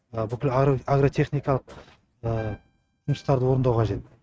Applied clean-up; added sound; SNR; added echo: neural mask model RNNoise.